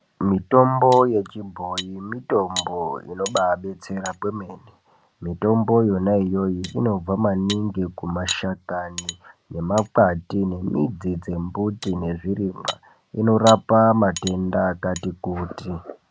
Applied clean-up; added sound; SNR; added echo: none; Cutlery, silverware; 15 dB; none.